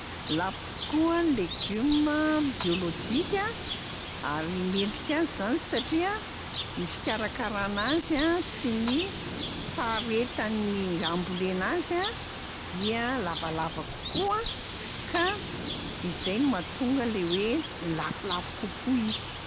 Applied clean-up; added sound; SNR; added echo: none; Bird; 5 dB; none.